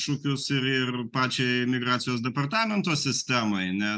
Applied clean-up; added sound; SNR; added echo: none; none; none; none.